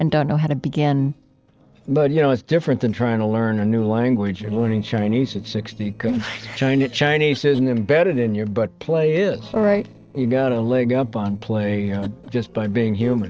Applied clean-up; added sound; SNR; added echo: neural separator model SepFormer DNS4.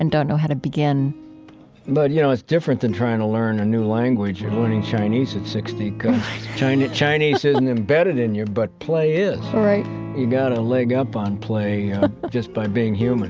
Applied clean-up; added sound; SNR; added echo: none; Electric guitar / Strum; 12 dB; none.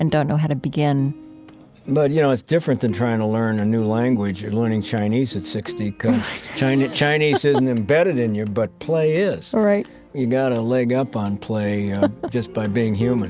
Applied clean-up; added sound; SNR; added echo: none; none; none; none.